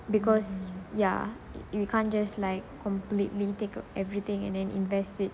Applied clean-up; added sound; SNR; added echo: none; none; none; none.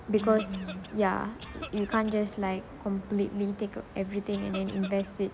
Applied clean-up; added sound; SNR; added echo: none; Cough; 14 dB; none.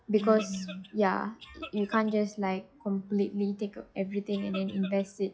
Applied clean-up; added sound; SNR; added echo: classical method log-MMSE.